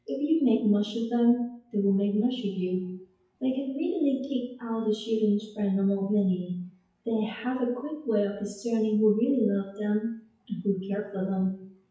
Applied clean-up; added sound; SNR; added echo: classical method WPE with log-MMSE.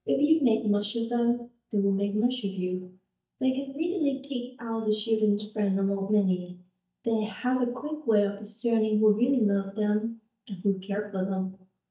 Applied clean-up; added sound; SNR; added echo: neural mask model DeepFilterNet 3.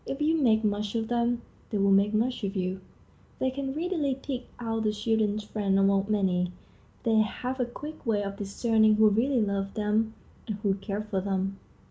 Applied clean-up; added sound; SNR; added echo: none; none; none; none.